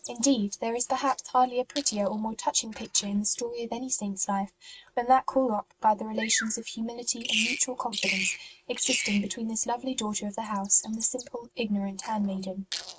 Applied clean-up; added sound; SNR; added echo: neural mask model RNNoise.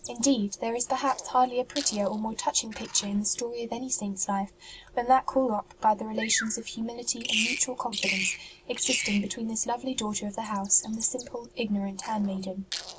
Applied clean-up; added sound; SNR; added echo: none; Bird vocalization, bird call, bird song; 9 dB; none.